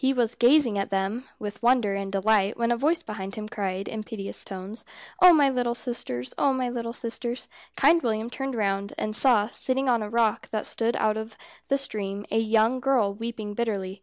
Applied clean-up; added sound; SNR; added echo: none; none; none; none.